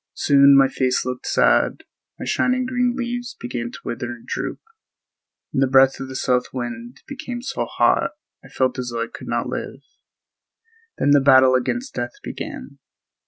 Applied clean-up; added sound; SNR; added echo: none; none; none; none.